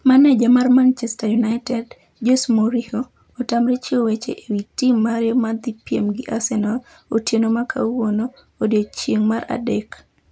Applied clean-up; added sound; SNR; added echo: none; none; none; none.